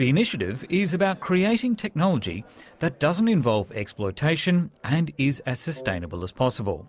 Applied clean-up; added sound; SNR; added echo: none; Wind instrument, woodwind instrument; 19 dB; none.